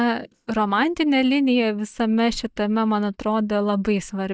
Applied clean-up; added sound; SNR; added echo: neural mask model DeepFilterNet 3.